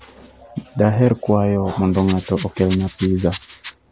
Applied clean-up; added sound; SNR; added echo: none; Rattle; 18 dB; none.